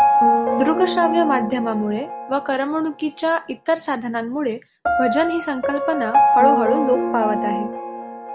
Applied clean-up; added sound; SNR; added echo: none; Piano; -1 dB; none.